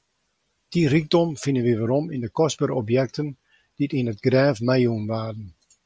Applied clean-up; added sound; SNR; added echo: none; none; none; none.